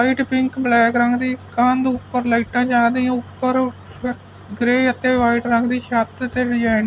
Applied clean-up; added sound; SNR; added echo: none; none; none; none.